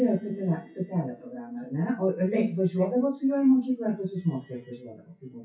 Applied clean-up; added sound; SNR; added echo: classical method WPE with log-MMSE.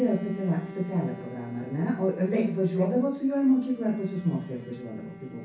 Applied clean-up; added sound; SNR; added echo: none; Bowed string instrument; 20 dB; reverberation time 0.6 s.